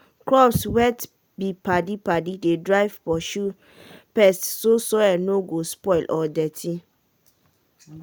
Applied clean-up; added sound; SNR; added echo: none; none; none; none.